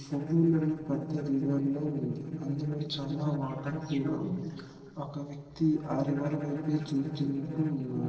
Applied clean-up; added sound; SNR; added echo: neural separator model SepFormer DNS4.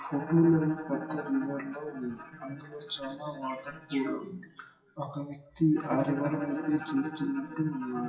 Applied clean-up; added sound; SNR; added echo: classical method WPE with log-MMSE.